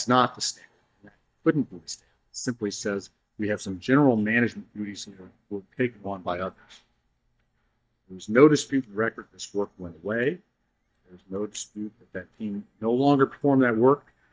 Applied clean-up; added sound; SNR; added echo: neural mask model DeepFilterNet 3.